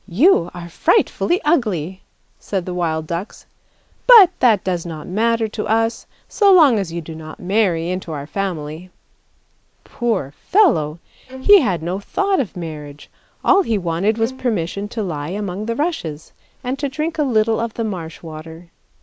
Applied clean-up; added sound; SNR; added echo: none; Bowed string instrument; 17 dB; none.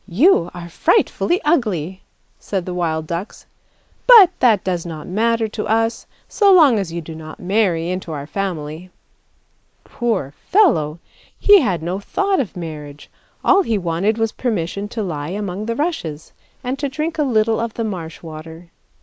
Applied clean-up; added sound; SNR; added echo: neural mask model Resemble Enhance denoiser.